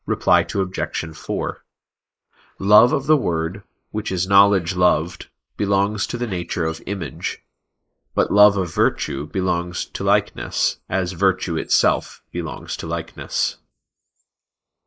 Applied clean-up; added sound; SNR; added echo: neural mask model Resemble Enhance denoiser.